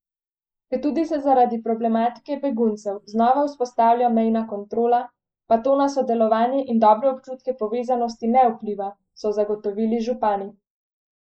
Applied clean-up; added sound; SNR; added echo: neural mask model Resemble Enhance denoiser.